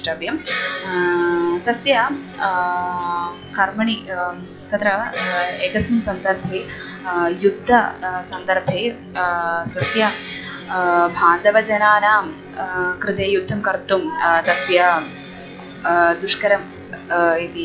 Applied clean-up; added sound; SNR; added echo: classical method log-MMSE.